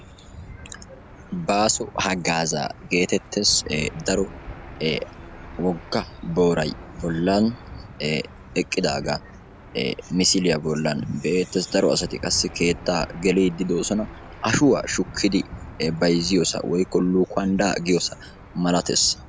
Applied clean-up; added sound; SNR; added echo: none; Engine / Aircraft; 16 dB; none.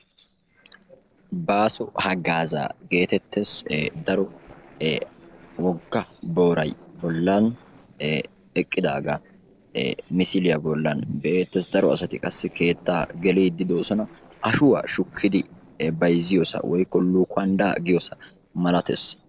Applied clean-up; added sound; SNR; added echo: neural separator model SepFormer DNS4.